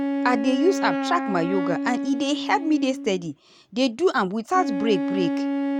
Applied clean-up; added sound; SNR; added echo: none; Wind instrument, woodwind instrument; 3 dB; none.